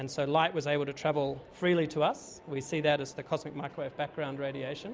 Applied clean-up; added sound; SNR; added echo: none; none; none; none.